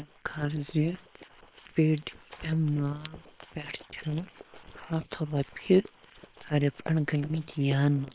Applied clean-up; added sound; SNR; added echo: neural separator model SepFormer WHAM!.